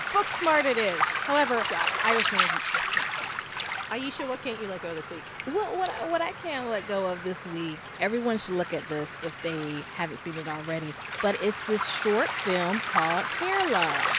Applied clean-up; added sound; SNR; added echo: none; Waves, surf; 2 dB; none.